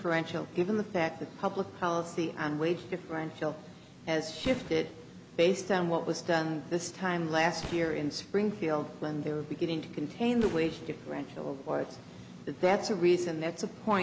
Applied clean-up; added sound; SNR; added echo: none; Fireworks; 17 dB; none.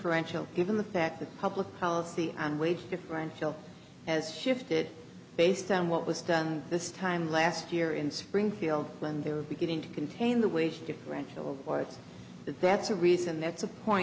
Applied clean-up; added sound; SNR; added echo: none; none; none; none.